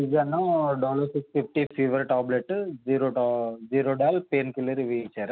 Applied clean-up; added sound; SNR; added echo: none; none; none; none.